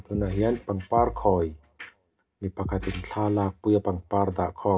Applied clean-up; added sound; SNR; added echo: none; Bass drum; 9 dB; reverberation time 0.3 s.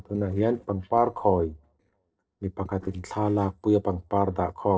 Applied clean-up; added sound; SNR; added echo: neural separator model SepFormer DNS4.